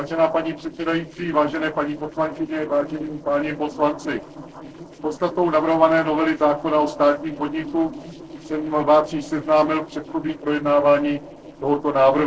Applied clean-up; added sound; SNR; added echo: neural separator model SepFormer DNS4.